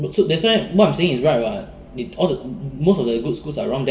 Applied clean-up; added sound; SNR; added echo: none; none; none; reverberation time 1.2 s.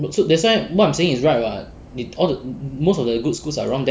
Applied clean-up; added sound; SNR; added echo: none; none; none; none.